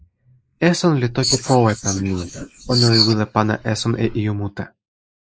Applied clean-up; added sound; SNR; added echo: neural mask model Resemble Enhance denoiser.